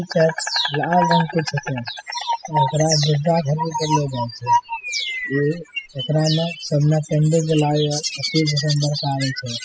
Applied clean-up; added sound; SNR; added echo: classical method spectral subtraction.